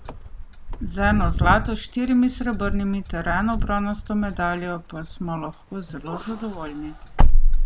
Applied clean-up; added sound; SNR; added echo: none; Wind / Car; -4 dB; none.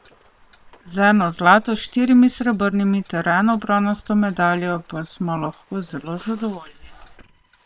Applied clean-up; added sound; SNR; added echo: neural separator model SepFormer WHAM!.